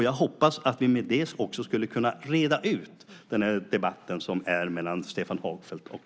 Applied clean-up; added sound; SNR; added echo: none; none; none; none.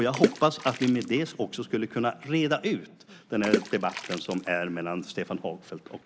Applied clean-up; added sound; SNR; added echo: none; Water / Splash, splatter; 6 dB; none.